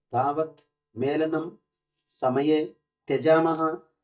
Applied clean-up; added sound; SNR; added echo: neural mask model DeepFilterNet 3.